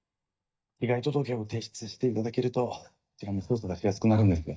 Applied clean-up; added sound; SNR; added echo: neural mask model DeepFilterNet 3.